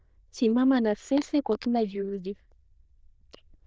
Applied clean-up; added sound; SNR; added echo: neural diffusion model UNIVERSE++.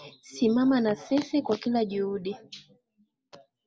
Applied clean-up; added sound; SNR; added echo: none; none; none; none.